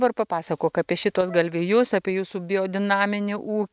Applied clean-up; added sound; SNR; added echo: neural mask model RNNoise.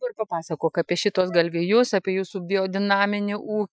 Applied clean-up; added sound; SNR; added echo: classical method Wiener filter.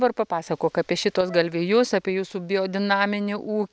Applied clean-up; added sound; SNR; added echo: none; Wind instrument, woodwind instrument; 20 dB; none.